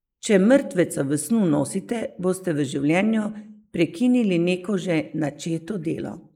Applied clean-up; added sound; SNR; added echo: neural mask model Resemble Enhance denoiser.